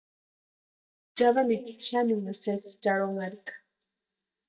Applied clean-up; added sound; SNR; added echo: neural mask model DeepFilterNet 3.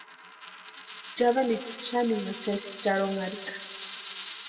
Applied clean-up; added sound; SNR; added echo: none; Coin (dropping); 13 dB; reverberation time 1.4 s.